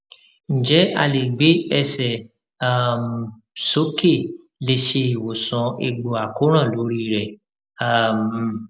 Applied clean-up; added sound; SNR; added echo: none; none; none; none.